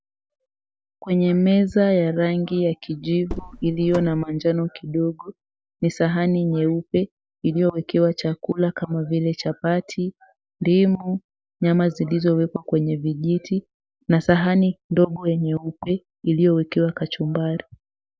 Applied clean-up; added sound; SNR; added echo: none; Car; 12 dB; none.